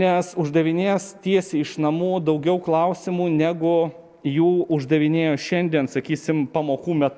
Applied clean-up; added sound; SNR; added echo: none; none; none; none.